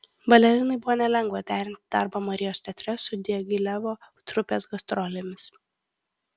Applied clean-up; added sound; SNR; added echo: none; none; none; none.